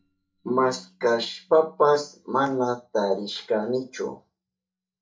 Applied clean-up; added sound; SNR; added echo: neural mask model DeepFilterNet 3.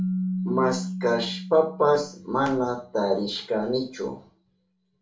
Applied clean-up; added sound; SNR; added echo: none; Keyboard (musical); 8 dB; reverberation time 0.3 s.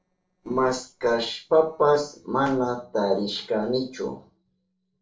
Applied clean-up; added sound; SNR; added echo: neural separator model SepFormer DNS4.